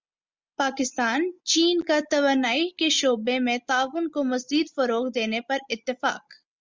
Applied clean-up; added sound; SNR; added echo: none; none; none; none.